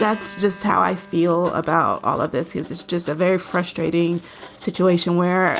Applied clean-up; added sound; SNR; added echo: none; Writing + Acoustic guitar; 19 dB; none.